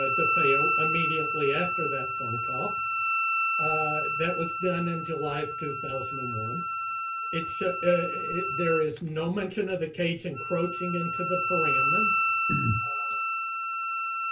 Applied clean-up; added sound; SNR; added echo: none; Wind instrument, woodwind instrument; -2 dB; reverberation time 0.2 s.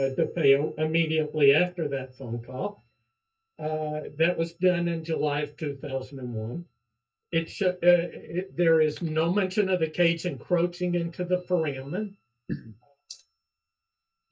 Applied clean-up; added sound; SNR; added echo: neural mask model DeepFilterNet 3.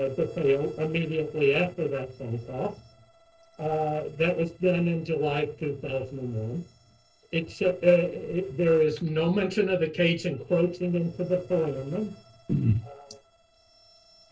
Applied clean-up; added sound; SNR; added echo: neural separator model SepFormer DNS4.